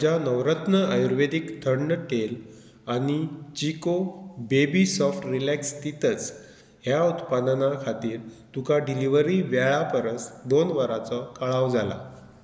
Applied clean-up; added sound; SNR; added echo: none; none; none; none.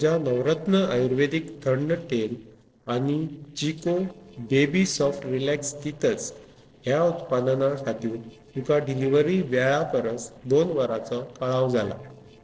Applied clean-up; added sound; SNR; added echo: neural separator model SepFormer DNS4.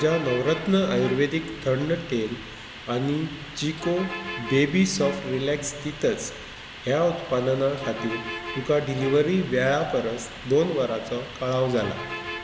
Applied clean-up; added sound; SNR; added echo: none; Bus; 12 dB; none.